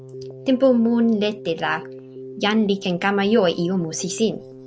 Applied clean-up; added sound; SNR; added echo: none; Keyboard (musical); 17 dB; none.